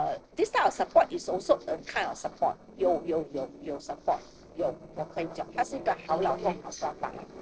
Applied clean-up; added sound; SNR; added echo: neural separator model SepFormer DNS4.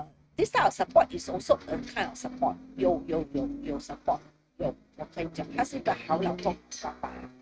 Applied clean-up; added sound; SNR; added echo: neural mask model RNNoise.